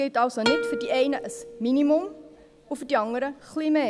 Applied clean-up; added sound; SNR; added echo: none; Plucked string instrument; 8 dB; none.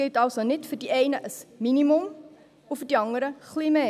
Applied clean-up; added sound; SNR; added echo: none; none; none; none.